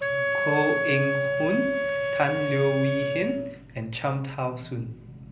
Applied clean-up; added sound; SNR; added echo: none; Wind instrument, woodwind instrument; 0 dB; reverberation time 0.5 s.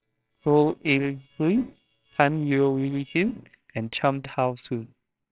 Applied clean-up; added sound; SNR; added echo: neural separator model SepFormer WHAMR!.